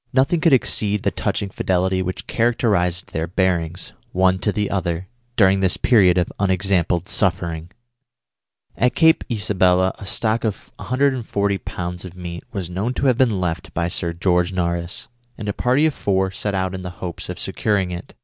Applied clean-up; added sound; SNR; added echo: none; none; none; none.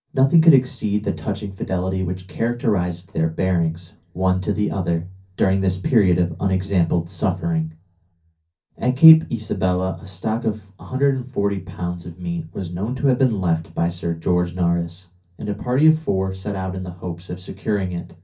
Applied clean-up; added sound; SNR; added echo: none; none; none; reverberation time 0.3 s.